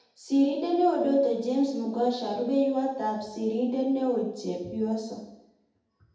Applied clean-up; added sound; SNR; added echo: none; none; none; reverberation time 0.8 s.